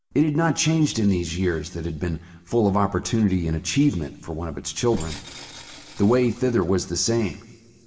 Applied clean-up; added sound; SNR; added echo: none; Tools; 19 dB; reverberation time 2.4 s.